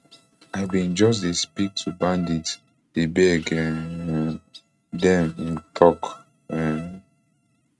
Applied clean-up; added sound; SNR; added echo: neural mask model RNNoise.